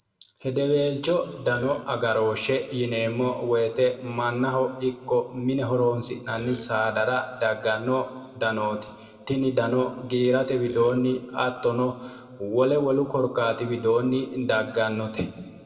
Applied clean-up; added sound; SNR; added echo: none; Burping, eructation; 15 dB; reverberation time 1.7 s.